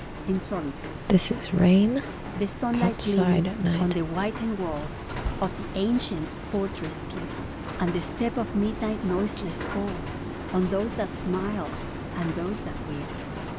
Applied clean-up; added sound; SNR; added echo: none; Rain; -1 dB; none.